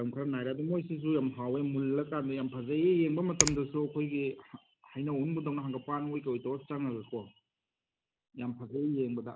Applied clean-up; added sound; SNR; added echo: none; Finger snapping; 1 dB; none.